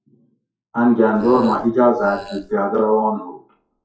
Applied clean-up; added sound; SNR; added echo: classical method WPE with log-MMSE.